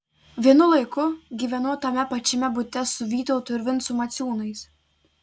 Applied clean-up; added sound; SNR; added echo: none; none; none; none.